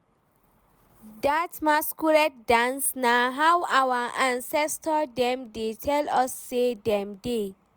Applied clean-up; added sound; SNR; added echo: none; none; none; none.